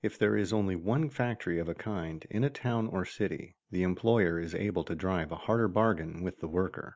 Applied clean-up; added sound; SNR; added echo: none; none; none; none.